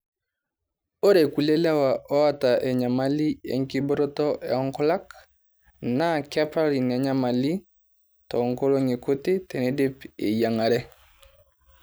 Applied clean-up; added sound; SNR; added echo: none; none; none; none.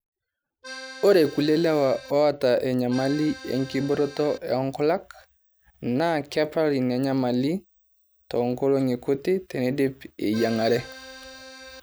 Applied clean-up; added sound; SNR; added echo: none; Accordion; 16 dB; none.